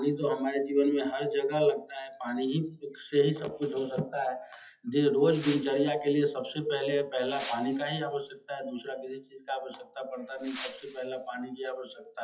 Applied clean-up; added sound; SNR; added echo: classical method WPE with log-MMSE.